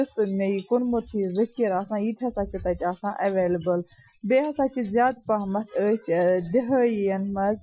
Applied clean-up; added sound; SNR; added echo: classical method Wiener filter.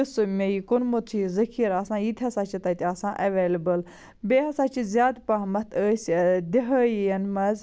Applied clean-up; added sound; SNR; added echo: none; none; none; none.